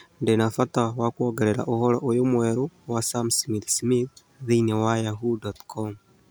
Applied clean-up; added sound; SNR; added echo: none; none; none; none.